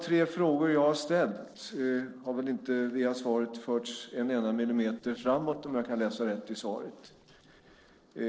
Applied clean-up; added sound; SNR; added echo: neural separator model SepFormer DNS4.